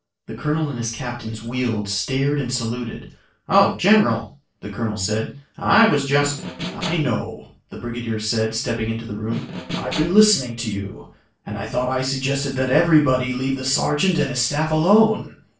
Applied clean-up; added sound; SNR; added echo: neural separator model SepFormer DNS4.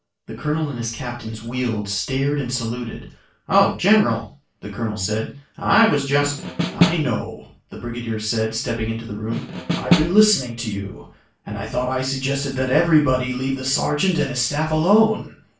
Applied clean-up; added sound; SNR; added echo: none; Snare drum; 1 dB; reverberation time 0.3 s.